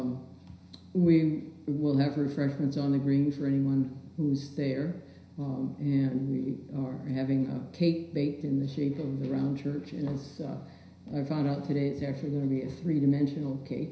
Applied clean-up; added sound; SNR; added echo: none; none; none; reverberation time 0.5 s.